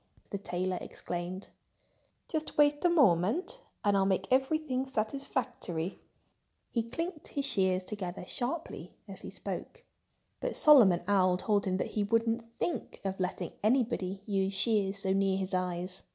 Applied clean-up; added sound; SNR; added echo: none; none; none; none.